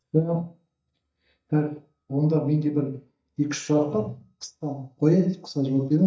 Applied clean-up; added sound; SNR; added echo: neural mask model DeepFilterNet 3.